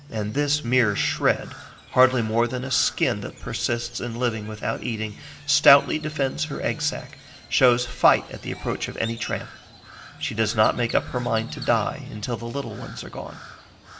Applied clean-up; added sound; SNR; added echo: none; Crow; 16 dB; reverberation time 0.3 s.